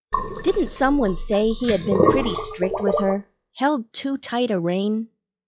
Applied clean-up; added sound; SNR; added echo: classical method log-MMSE.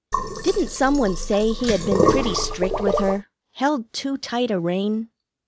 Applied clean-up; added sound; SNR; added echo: none; Sink (filling or washing); 1 dB; none.